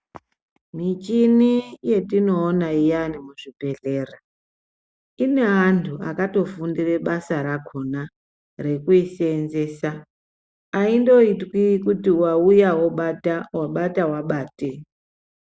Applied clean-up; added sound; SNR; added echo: none; none; none; none.